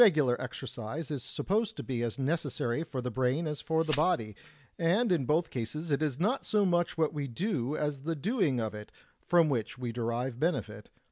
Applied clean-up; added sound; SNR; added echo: none; Glass; 14 dB; none.